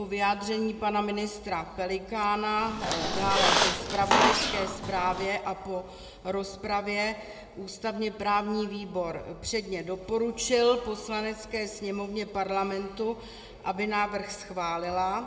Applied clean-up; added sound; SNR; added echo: none; Squeak; -3 dB; reverberation time 1.5 s.